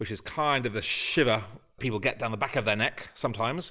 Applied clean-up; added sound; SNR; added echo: none; none; none; none.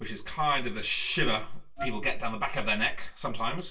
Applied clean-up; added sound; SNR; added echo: none; Wind instrument, woodwind instrument; 12 dB; reverberation time 0.2 s.